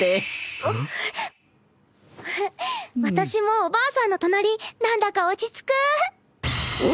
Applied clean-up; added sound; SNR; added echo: none; none; none; none.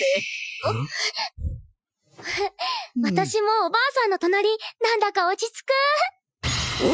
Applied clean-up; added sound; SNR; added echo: classical method Wiener filter.